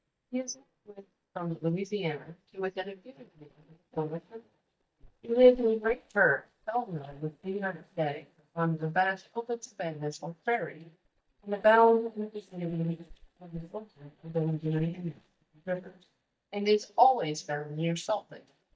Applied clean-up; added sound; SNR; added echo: neural mask model DeepFilterNet 3.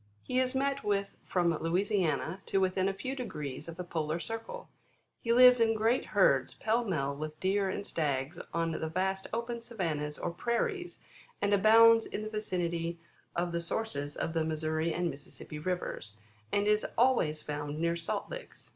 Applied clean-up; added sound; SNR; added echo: none; none; none; none.